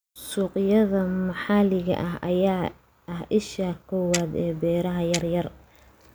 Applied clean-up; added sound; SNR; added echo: none; Clock; 13 dB; none.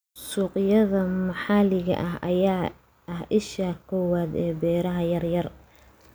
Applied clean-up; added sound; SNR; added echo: none; none; none; none.